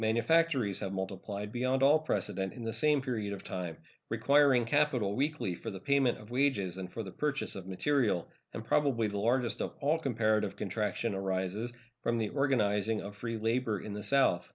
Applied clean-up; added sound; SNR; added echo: none; none; none; none.